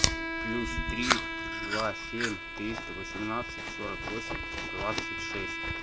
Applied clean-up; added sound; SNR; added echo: none; Chewing, mastication + Bowed string instrument; -4 dB; none.